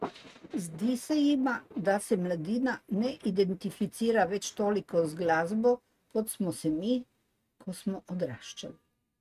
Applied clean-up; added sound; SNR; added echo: neural mask model RNNoise.